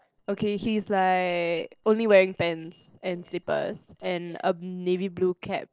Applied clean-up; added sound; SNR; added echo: neural separator model SepFormer DNS4.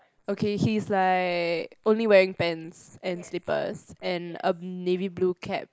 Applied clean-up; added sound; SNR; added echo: neural mask model Resemble Enhance denoiser.